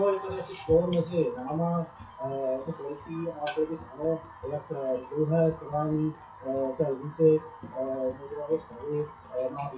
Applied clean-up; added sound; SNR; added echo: classical method WPE with log-MMSE.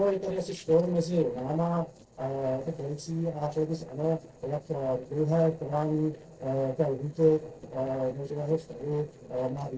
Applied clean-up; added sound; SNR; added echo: neural separator model SepFormer DNS4.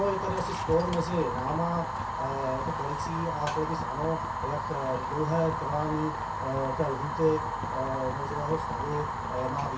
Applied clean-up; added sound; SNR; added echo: none; Fire; 1 dB; reverberation time 0.3 s.